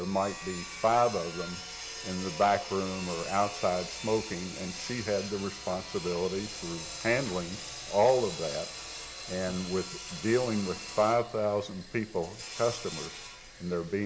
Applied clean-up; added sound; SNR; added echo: none; Sawing; 11 dB; none.